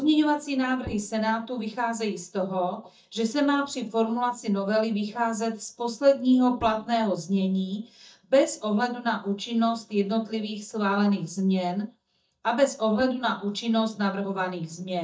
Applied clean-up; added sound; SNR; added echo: neural mask model DeepFilterNet 3.